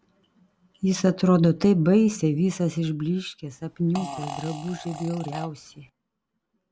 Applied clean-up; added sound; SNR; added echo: none; Fart; 13 dB; none.